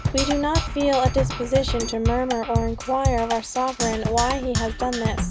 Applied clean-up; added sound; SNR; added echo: none; Percussion; 2 dB; none.